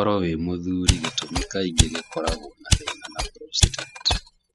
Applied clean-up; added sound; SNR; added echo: classical method spectral subtraction.